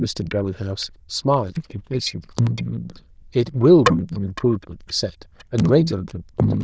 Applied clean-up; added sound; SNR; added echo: neural diffusion model UNIVERSE++.